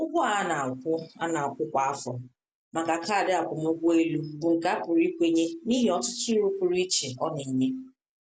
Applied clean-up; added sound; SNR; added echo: none; none; none; none.